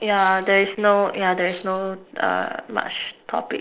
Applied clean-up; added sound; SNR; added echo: neural separator model SepFormer DNS4.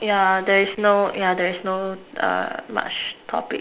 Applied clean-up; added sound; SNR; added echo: none; none; none; none.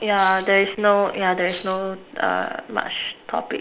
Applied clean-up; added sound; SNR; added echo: none; Tambourine; 17 dB; none.